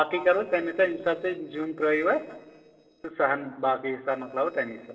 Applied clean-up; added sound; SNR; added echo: neural separator model SepFormer DNS4.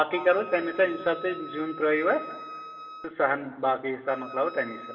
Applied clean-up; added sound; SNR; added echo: none; Wind instrument, woodwind instrument; 14 dB; reverberation time 2.9 s.